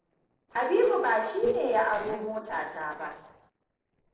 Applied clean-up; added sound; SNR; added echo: neural separator model SepFormer DNS4.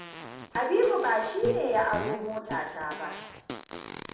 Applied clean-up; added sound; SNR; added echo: none; Fart; 11 dB; reverberation time 0.8 s.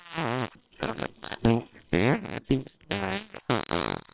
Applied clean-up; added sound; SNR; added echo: neural separator model SepFormer WHAMR!.